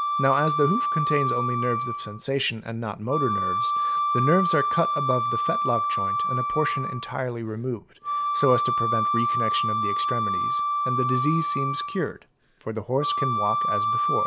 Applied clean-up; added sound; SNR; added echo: none; Wind instrument, woodwind instrument; -2 dB; none.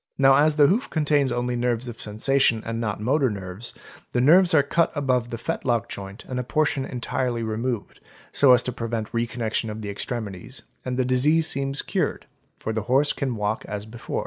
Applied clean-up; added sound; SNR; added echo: none; none; none; none.